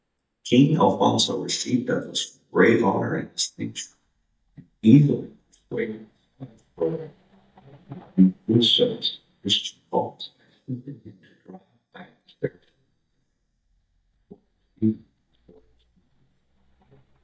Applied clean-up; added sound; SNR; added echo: neural mask model DeepFilterNet 3.